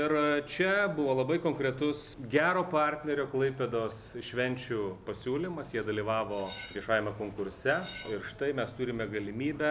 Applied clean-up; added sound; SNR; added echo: none; Cutlery, silverware; 16 dB; none.